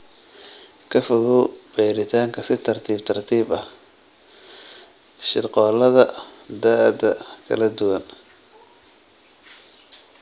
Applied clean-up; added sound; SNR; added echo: none; none; none; none.